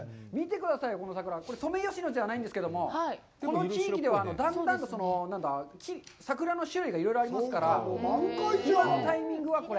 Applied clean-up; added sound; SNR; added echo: none; none; none; none.